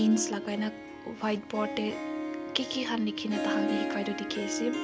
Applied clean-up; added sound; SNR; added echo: none; Harp; 2 dB; none.